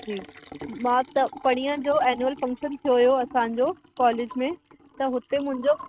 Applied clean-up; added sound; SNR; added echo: neural mask model RNNoise.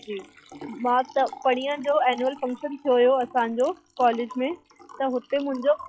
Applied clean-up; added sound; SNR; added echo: classical method log-MMSE.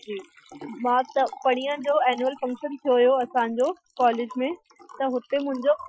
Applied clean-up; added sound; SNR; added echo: classical method Wiener filter.